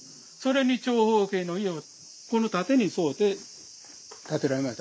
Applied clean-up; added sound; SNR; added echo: none; none; none; none.